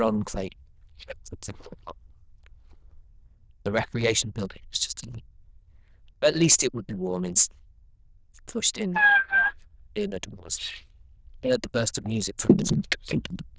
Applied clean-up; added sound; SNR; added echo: neural diffusion model UNIVERSE++.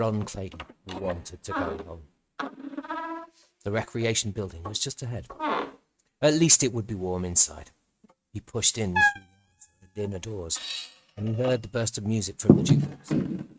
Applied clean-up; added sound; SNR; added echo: neural mask model RNNoise.